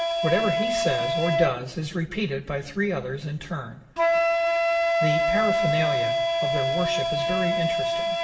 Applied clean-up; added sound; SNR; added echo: none; Wind instrument, woodwind instrument; -4 dB; reverberation time 0.8 s.